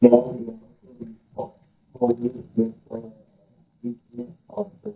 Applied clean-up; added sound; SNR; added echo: neural mask model DeepFilterNet 3.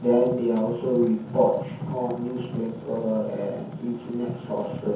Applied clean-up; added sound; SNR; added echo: none; Fire; 10 dB; reverberation time 0.6 s.